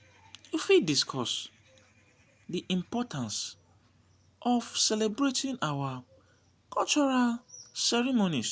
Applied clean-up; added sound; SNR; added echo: none; none; none; none.